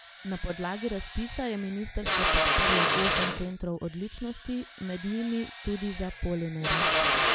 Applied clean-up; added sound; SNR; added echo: none; Drill; -4 dB; none.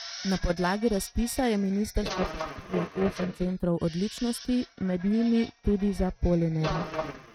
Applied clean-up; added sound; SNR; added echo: neural mask model RNNoise.